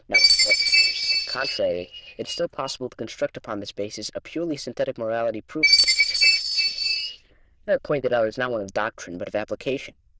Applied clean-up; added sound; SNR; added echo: neural diffusion model UNIVERSE++.